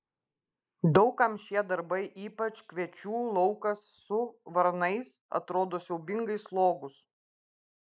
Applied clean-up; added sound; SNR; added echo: neural mask model Resemble Enhance denoiser.